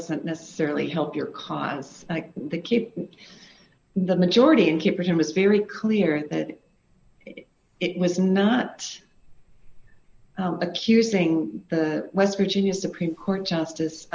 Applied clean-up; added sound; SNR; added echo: none; none; none; none.